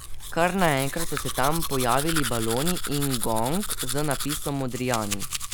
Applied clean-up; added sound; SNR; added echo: none; Domestic sounds, home sounds; 2 dB; none.